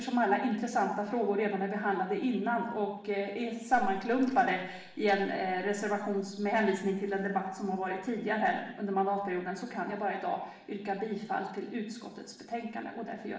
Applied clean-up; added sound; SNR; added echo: none; none; none; reverberation time 0.9 s.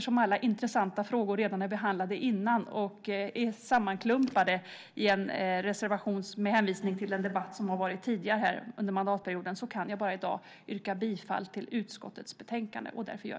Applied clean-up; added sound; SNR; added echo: none; none; none; none.